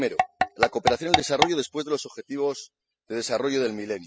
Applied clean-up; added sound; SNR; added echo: classical method spectral subtraction.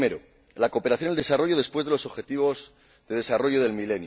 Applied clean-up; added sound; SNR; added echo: none; none; none; none.